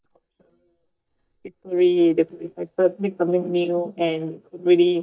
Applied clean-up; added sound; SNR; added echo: neural mask model DeepFilterNet 3.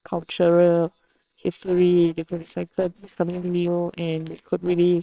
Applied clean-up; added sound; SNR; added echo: neural separator model SepFormer WHAMR!.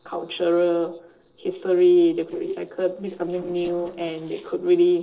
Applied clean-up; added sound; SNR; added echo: neural separator model SepFormer DNS4.